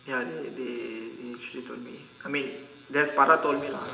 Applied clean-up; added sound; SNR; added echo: none; none; none; reverberation time 0.8 s.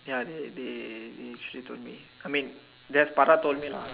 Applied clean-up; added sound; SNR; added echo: none; none; none; none.